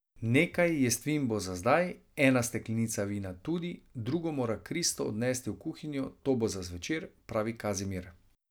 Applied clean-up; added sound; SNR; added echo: none; none; none; none.